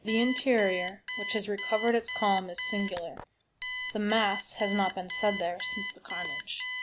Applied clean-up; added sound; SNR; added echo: none; Alarm; 5 dB; none.